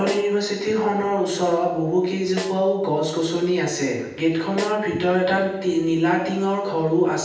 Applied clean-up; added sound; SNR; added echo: none; Snare drum; 19 dB; reverberation time 0.9 s.